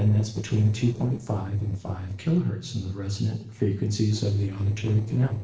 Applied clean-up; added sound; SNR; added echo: neural separator model SepFormer DNS4.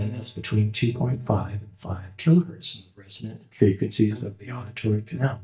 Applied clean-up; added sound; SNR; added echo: neural mask model DeepFilterNet 3.